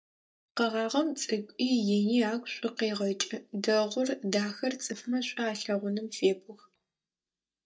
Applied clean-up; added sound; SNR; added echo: neural mask model DeepFilterNet 3.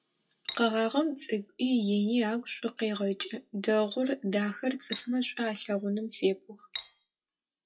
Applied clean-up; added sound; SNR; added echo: classical method WPE with log-MMSE.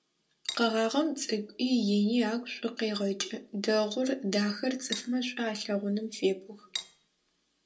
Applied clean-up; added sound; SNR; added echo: none; Cutlery, silverware; 11 dB; reverberation time 0.2 s.